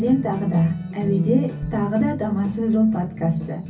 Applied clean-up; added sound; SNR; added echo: none; Bass drum; 18 dB; reverberation time 0.3 s.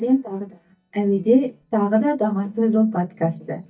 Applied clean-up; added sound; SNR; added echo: neural mask model DeepFilterNet 3.